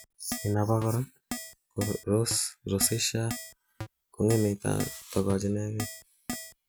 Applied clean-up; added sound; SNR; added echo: none; Keyboard (musical); 11 dB; none.